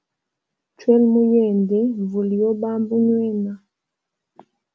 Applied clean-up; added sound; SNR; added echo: none; none; none; none.